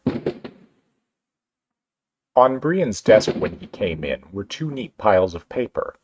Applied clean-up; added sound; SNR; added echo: neural mask model RNNoise.